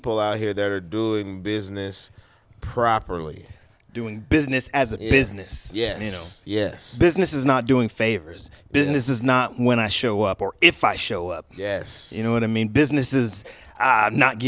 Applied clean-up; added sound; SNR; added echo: none; none; none; none.